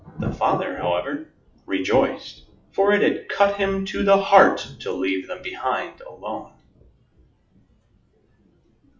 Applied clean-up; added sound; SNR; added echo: classical method WPE with log-MMSE.